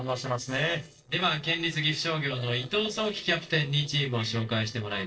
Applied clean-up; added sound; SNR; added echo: neural separator model SepFormer DNS4.